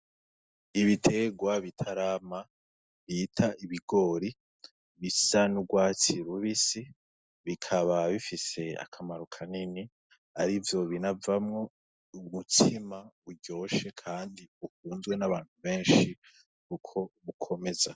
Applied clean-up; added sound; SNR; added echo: none; none; none; none.